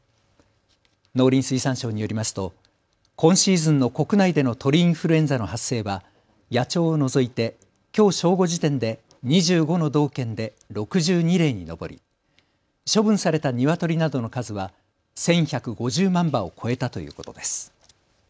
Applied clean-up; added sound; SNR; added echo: none; none; none; none.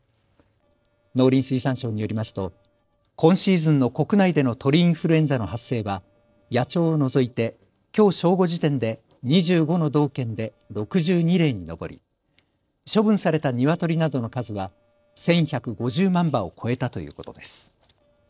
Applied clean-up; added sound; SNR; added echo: neural separator model SepFormer DNS4.